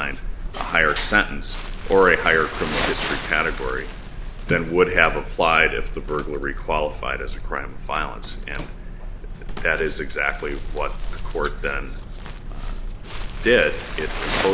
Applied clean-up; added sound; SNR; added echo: none; Crumpling, crinkling; 13 dB; none.